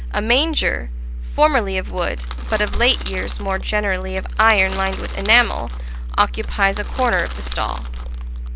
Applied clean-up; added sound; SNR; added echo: none; Crackle / Crushing; 18 dB; none.